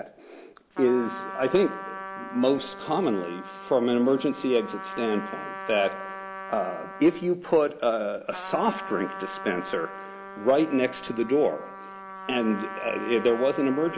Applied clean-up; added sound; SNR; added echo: none; Trumpet; 12 dB; none.